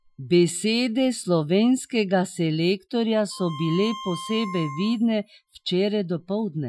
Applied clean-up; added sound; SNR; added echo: classical method Wiener filter.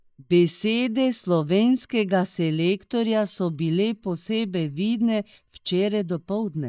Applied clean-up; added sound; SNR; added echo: neural mask model DeepFilterNet 3.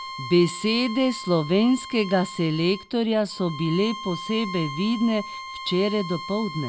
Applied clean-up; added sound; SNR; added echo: none; Bowed string instrument; 12 dB; none.